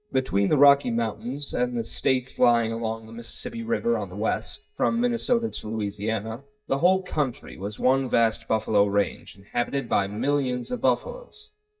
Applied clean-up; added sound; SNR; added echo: neural mask model DeepFilterNet 3.